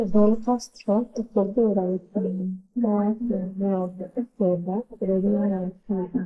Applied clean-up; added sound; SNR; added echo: neural mask model Resemble Enhance denoiser.